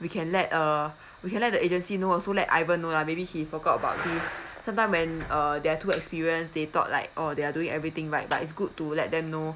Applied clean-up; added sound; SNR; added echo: none; none; none; none.